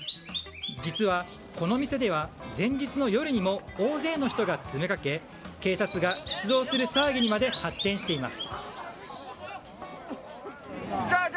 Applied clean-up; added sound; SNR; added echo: none; Bird vocalization, bird call, bird song; 10 dB; none.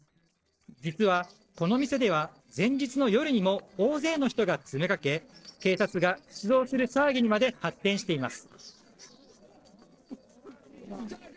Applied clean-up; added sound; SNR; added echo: neural separator model SepFormer DNS4.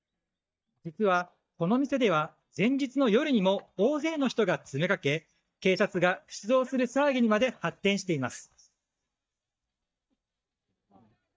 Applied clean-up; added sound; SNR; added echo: neural mask model DeepFilterNet 3.